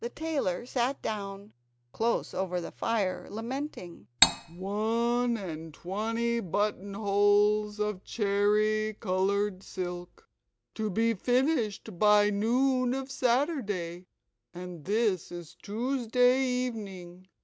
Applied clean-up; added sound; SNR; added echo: none; Cutlery, silverware; -2 dB; none.